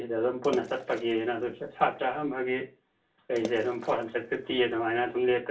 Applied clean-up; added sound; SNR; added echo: none; Water / Splash, splatter; 17 dB; reverberation time 0.2 s.